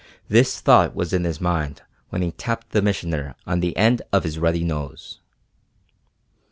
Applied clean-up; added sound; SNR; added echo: none; none; none; none.